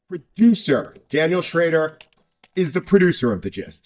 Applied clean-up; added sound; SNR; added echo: neural mask model DeepFilterNet 3.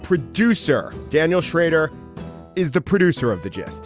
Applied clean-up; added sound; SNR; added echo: none; none; none; none.